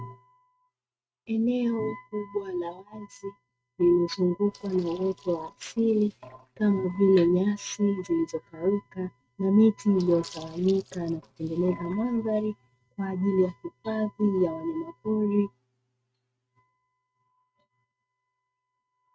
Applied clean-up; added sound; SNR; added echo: neural mask model RNNoise.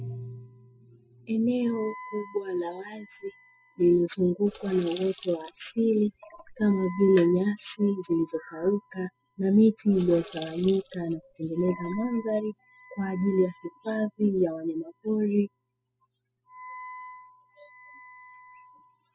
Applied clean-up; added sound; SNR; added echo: classical method spectral subtraction.